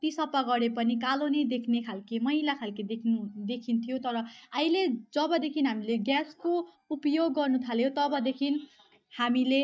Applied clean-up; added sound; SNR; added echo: neural mask model DeepFilterNet 3.